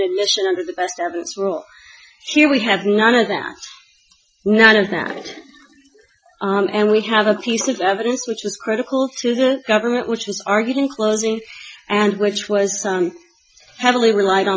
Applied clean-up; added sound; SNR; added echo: classical method Wiener filter.